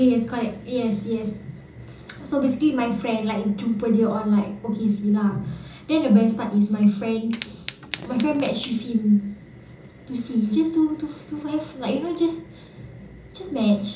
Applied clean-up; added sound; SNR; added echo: none; Fire; 19 dB; reverberation time 0.6 s.